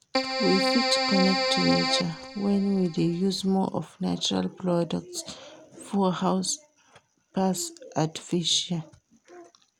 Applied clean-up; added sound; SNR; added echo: none; Keyboard (musical); 0 dB; none.